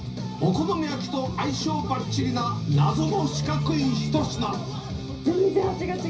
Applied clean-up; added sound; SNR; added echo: none; none; none; reverberation time 0.5 s.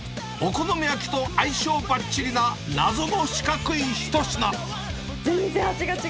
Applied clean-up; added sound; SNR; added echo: none; none; none; none.